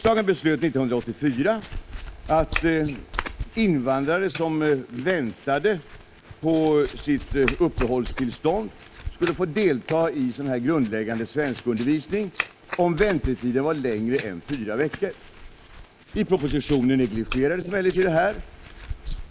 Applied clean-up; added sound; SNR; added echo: neural mask model Resemble Enhance denoiser.